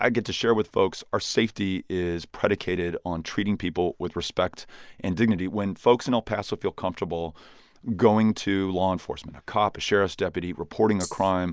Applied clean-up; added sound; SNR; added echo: none; Rattle (instrument); 13 dB; none.